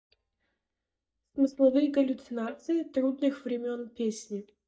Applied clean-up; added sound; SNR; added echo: neural mask model DeepFilterNet 3.